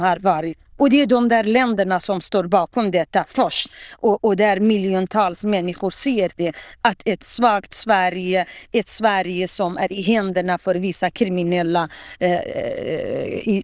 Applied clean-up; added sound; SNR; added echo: neural diffusion model UNIVERSE++.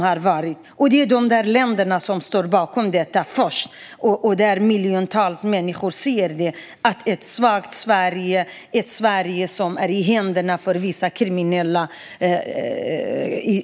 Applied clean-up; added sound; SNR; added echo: none; none; none; none.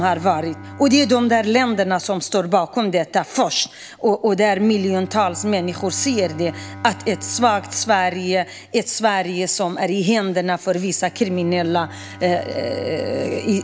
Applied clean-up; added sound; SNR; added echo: none; Bowed string instrument; 19 dB; none.